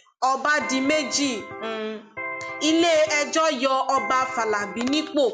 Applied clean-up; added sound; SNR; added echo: none; Electric guitar; 11 dB; none.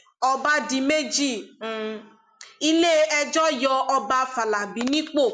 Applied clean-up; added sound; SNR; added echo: none; none; none; none.